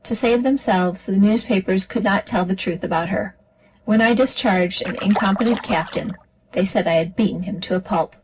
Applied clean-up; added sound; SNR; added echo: neural separator model SepFormer DNS4.